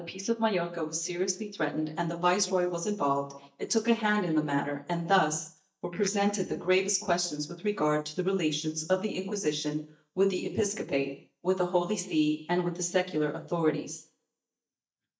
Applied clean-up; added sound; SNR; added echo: neural mask model DeepFilterNet 3.